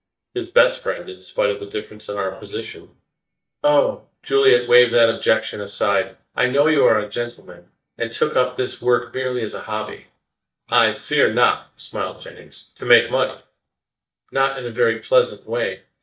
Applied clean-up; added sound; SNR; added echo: neural mask model DeepFilterNet 3.